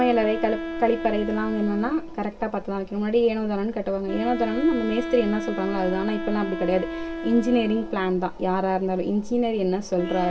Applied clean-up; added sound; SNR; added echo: none; Wind instrument, woodwind instrument; 9 dB; reverberation time 0.2 s.